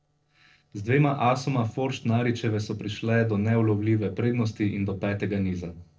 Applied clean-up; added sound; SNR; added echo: neural separator model SepFormer DNS4.